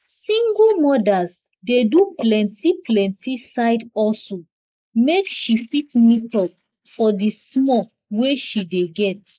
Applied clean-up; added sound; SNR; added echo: neural mask model Resemble Enhance denoiser.